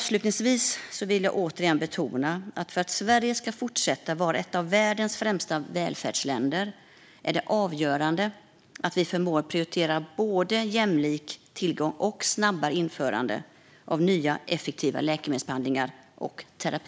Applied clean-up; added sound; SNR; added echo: none; none; none; none.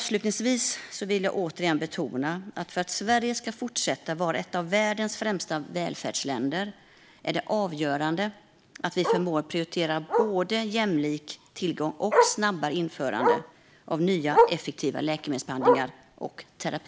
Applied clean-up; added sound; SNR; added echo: none; Bark; 4 dB; none.